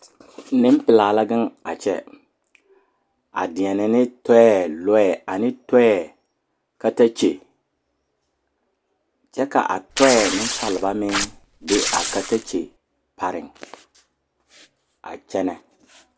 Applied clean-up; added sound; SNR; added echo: none; Tearing; 5 dB; none.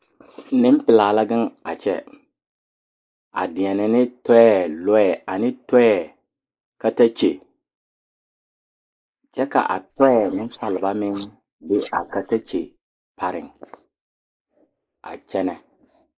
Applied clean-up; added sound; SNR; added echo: neural mask model Resemble Enhance denoiser.